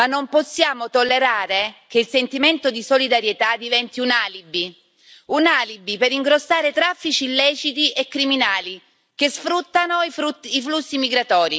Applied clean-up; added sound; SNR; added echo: none; none; none; none.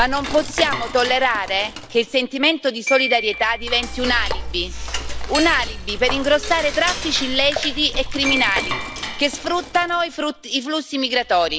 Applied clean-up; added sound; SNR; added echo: none; Cutlery, silverware / Dishes, pots, and pans + Glockenspiel; 6 dB; none.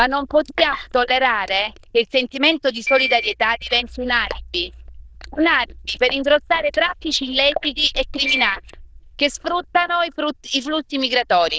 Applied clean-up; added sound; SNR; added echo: neural diffusion model UNIVERSE++.